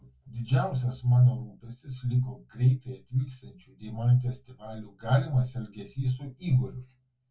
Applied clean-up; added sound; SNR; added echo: none; none; none; reverberation time 0.1 s.